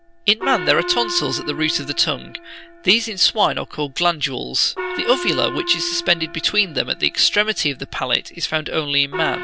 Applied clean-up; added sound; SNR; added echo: none; Gong; 11 dB; none.